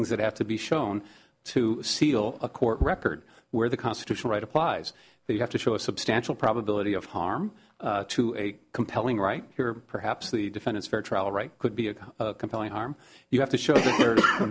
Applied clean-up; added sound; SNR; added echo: none; none; none; none.